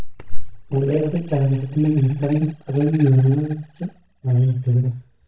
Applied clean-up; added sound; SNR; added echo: neural mask model DeepFilterNet 3.